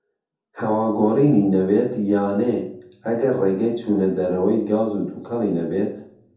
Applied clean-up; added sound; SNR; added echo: none; none; none; reverberation time 0.5 s.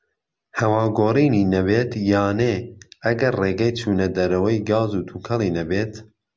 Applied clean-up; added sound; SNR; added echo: none; none; none; none.